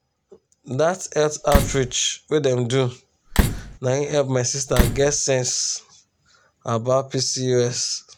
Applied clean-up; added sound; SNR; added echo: none; Slam; -2 dB; none.